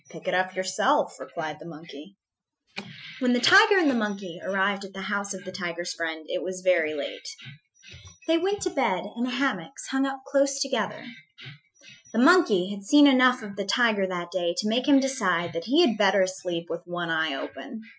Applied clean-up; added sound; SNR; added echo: classical method Wiener filter.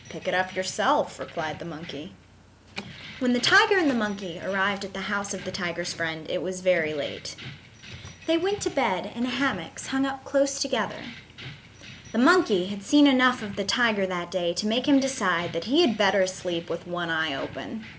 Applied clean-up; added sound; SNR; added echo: none; Keys jangling + Liquid; 19 dB; none.